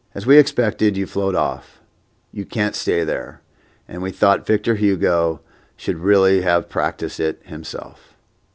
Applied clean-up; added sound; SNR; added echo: none; none; none; none.